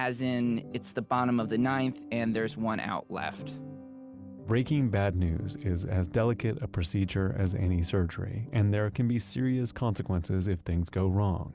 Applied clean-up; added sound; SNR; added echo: none; none; none; none.